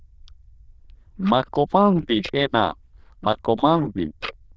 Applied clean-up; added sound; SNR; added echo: neural diffusion model UNIVERSE++.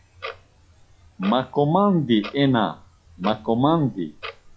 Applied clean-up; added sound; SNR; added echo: classical method log-MMSE.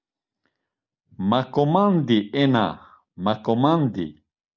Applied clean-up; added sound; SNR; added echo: none; none; none; none.